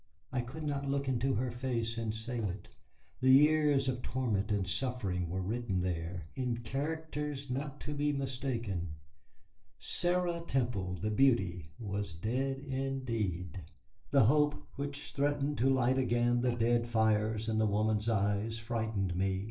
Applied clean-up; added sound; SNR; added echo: neural separator model SepFormer DNS4.